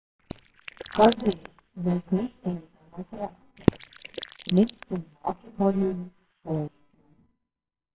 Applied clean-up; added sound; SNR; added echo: neural separator model SepFormer WHAMR!.